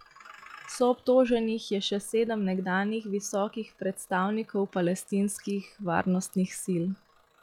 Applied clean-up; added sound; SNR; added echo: classical method log-MMSE.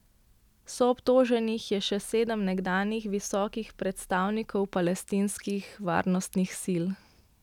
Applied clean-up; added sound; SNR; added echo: none; none; none; none.